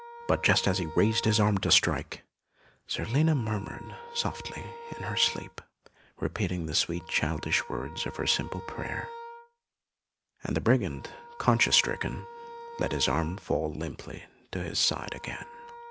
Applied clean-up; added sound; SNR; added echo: none; Wind instrument, woodwind instrument; 15 dB; none.